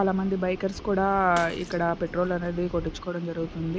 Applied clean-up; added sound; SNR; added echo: none; Bathtub (filling or washing) / Water / Splash, splatter; 20 dB; none.